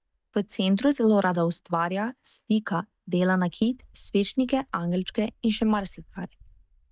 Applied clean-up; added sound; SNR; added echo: neural mask model DeepFilterNet 3.